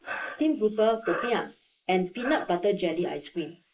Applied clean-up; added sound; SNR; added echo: neural mask model Resemble Enhance denoiser.